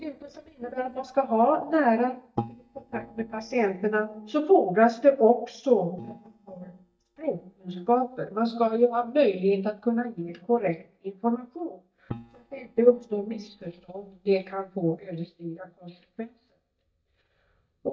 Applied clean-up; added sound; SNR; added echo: neural mask model DeepFilterNet 3.